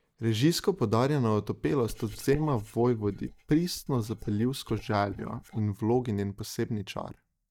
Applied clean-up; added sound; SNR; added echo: neural mask model DeepFilterNet 3.